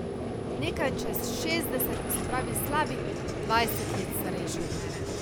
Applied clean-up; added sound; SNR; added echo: none; Vehicle; -1 dB; none.